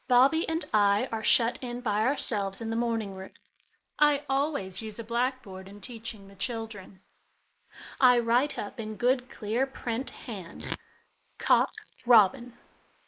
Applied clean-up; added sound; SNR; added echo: neural mask model Resemble Enhance denoiser.